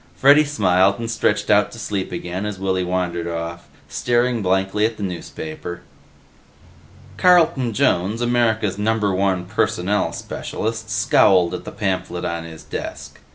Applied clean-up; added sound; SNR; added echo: none; none; none; none.